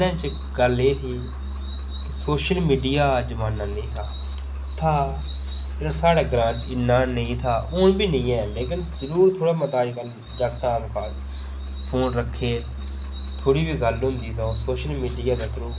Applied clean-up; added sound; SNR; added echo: none; Musical instrument; 7 dB; none.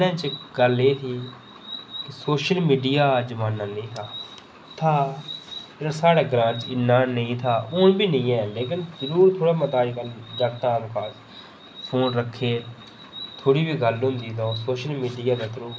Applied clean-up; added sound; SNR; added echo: none; none; none; none.